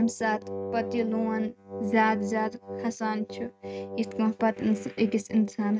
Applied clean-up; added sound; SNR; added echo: neural mask model RNNoise.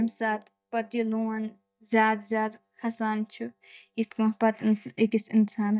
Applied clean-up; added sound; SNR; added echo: neural mask model DeepFilterNet 3.